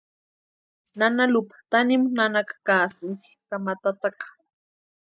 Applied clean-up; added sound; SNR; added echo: neural mask model DeepFilterNet 3.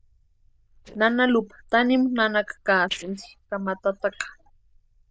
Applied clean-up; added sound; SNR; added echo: neural diffusion model UNIVERSE++.